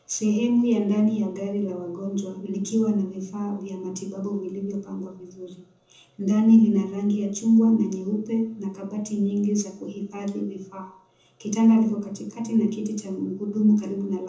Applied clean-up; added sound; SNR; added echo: none; none; none; reverberation time 0.6 s.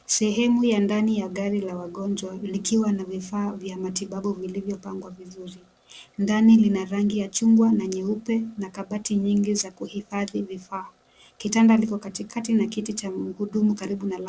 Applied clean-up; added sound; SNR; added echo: none; none; none; none.